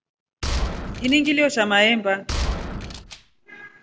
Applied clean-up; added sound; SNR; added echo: none; Gunshot, gunfire; 5 dB; none.